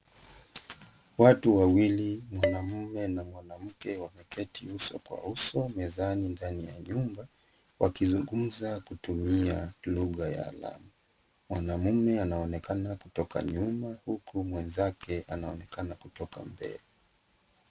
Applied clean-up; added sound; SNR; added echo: none; Dishes, pots, and pans; 7 dB; none.